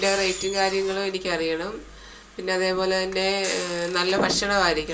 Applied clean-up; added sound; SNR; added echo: none; Microwave oven; 15 dB; reverberation time 0.2 s.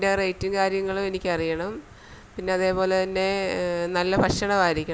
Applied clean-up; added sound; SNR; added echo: none; none; none; none.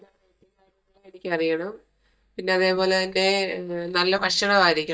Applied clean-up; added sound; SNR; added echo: neural mask model DeepFilterNet 3.